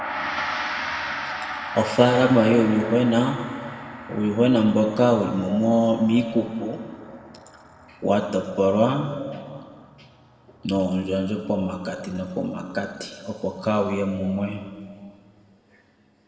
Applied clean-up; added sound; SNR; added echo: none; Gong; 13 dB; reverberation time 1.9 s.